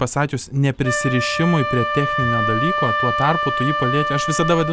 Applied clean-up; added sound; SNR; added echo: none; Wind instrument, woodwind instrument; 2 dB; none.